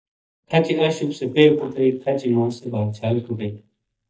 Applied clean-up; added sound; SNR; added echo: neural mask model DeepFilterNet 3.